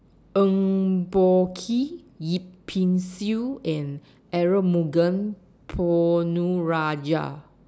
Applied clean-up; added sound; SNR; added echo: none; none; none; none.